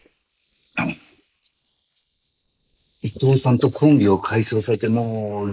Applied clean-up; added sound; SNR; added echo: neural mask model Resemble Enhance denoiser.